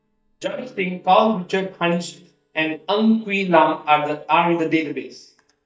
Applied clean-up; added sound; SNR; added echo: neural mask model DeepFilterNet 3.